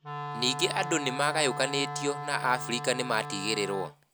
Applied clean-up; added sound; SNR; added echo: none; Wind instrument, woodwind instrument; 7 dB; none.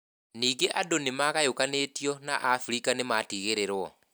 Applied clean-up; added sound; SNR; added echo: none; none; none; none.